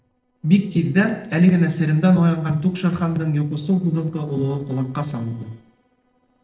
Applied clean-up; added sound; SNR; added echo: neural separator model SepFormer DNS4.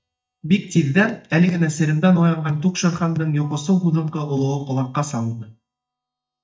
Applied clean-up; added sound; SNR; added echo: neural mask model DeepFilterNet 3.